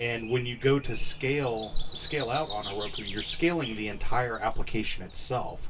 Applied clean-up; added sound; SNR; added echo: none; Breathing; 12 dB; reverberation time 0.1 s.